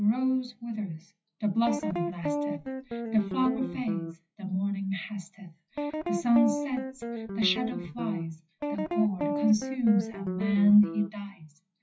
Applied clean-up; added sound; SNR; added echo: classical method WPE with log-MMSE.